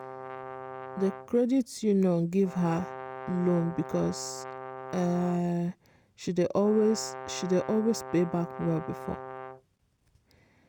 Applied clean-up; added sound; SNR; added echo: none; Brass instrument; 13 dB; none.